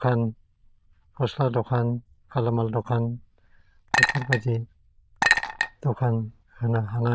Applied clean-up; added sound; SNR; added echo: neural diffusion model UNIVERSE++.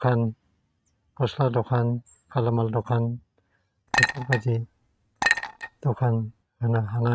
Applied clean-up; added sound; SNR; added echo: neural mask model RNNoise.